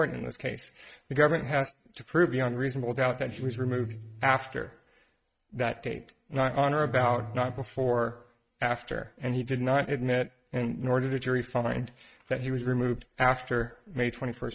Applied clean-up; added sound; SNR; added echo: neural mask model RNNoise.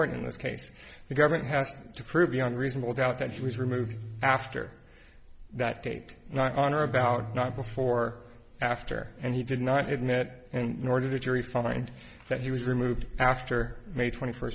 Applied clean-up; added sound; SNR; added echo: none; Guitar; 12 dB; none.